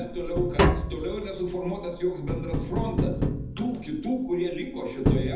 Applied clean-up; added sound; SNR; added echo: none; Tap; -2 dB; reverberation time 0.8 s.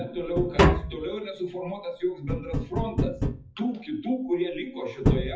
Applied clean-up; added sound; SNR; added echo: classical method WPE with log-MMSE.